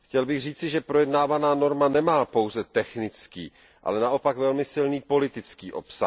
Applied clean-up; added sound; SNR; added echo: none; none; none; none.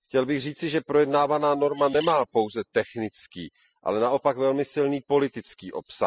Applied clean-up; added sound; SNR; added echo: classical method spectral subtraction.